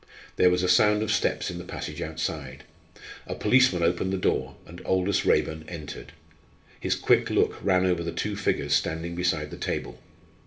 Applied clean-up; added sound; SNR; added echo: none; none; none; reverberation time 1.7 s.